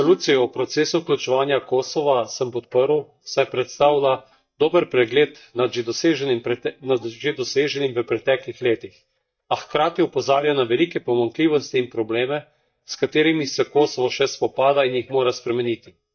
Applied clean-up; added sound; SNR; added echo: neural mask model DeepFilterNet 3.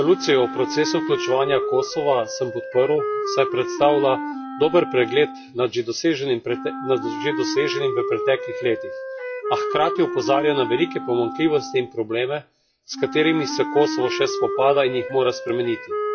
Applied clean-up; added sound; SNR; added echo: classical method WPE with log-MMSE.